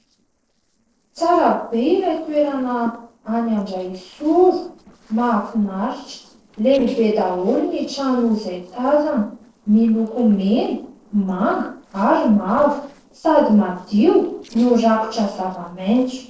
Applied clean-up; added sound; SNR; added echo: neural separator model SepFormer DNS4.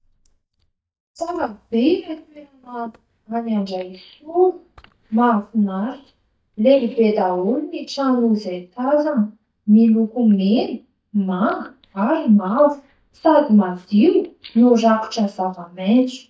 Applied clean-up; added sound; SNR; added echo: neural mask model DeepFilterNet 3.